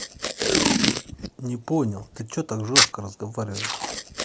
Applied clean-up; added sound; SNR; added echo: none; Packing tape, duct tape; -5 dB; none.